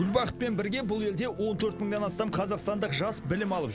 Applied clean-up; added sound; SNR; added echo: none; Zipper (clothing); 19 dB; none.